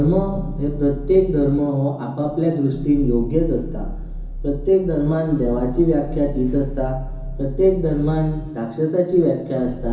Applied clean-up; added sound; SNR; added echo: none; Growling; 9 dB; reverberation time 0.9 s.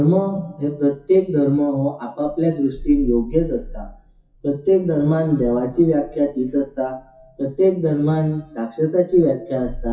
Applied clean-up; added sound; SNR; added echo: classical method WPE with log-MMSE.